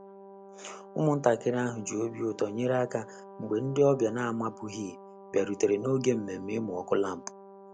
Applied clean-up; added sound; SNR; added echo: none; Brass instrument; 18 dB; none.